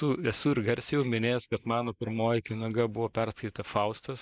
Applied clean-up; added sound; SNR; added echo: neural mask model Resemble Enhance denoiser.